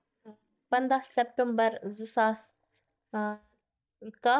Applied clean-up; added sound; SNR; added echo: neural mask model DeepFilterNet 3.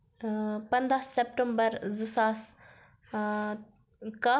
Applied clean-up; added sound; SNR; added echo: none; none; none; none.